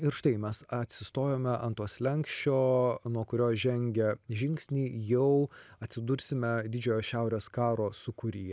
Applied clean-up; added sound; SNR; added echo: none; none; none; none.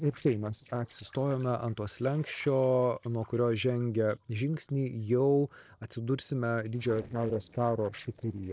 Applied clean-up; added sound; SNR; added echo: neural separator model SepFormer DNS4.